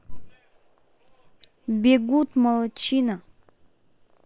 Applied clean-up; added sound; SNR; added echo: neural separator model SepFormer WHAM!.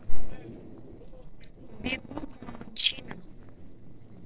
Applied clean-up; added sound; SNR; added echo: neural separator model SepFormer DNS4.